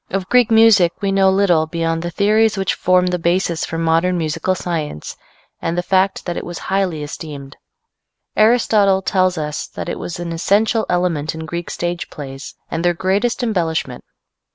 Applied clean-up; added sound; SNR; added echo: none; none; none; none.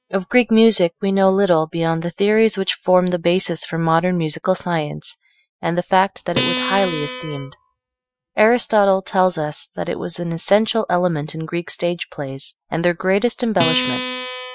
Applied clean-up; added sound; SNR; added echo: classical method Wiener filter.